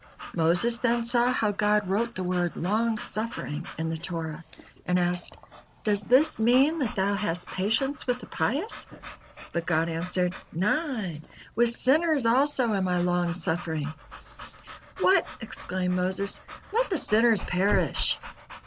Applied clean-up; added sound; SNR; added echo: none; Dog / Breathing; 15 dB; none.